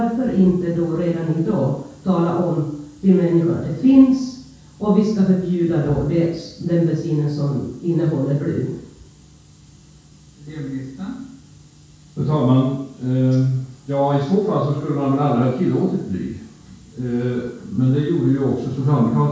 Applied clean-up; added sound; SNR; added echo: none; none; none; reverberation time 0.6 s.